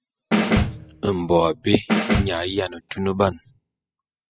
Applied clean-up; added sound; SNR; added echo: classical method spectral subtraction.